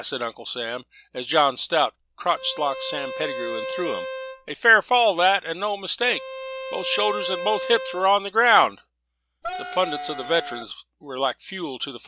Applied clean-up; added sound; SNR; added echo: none; Wind instrument, woodwind instrument + Bowed string instrument; 9 dB; none.